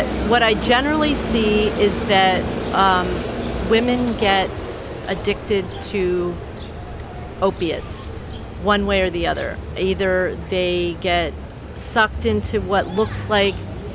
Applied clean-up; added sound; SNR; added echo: none; none; none; none.